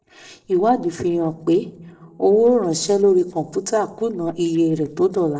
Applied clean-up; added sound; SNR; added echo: neural separator model SepFormer DNS4.